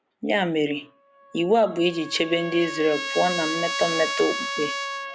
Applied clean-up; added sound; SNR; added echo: none; Trumpet; 7 dB; none.